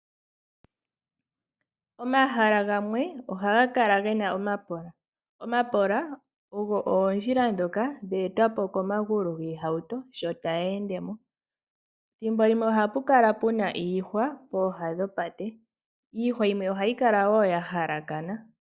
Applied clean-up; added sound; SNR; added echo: none; none; none; none.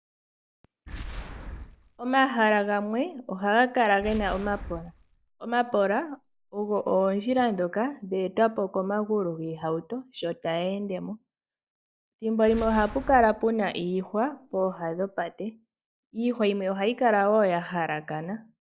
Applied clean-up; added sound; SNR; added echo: none; Boom; 15 dB; none.